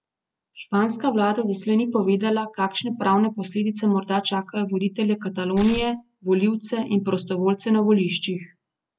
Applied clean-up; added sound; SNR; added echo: none; Tearing; 11 dB; none.